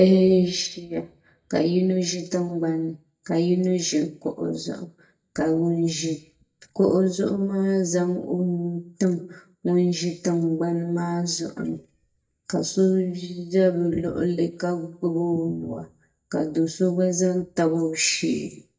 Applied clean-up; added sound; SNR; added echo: neural mask model DeepFilterNet 3.